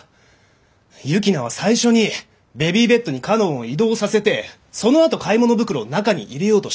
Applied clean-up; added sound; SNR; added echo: none; none; none; none.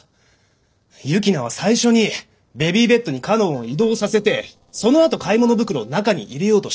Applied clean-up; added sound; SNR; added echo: neural separator model SepFormer DNS4.